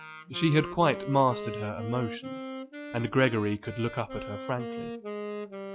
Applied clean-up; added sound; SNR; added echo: classical method log-MMSE.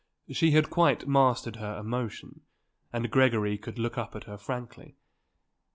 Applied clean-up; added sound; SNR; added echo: none; none; none; none.